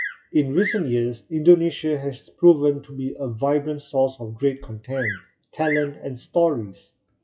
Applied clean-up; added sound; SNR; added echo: classical method WPE with log-MMSE.